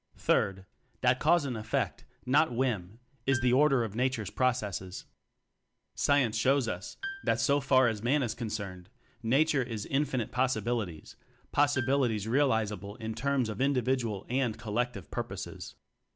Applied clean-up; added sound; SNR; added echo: none; Piano; 16 dB; none.